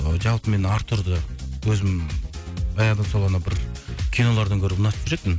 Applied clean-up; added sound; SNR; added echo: none; none; none; none.